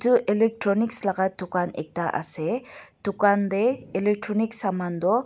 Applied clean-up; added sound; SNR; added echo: none; none; none; none.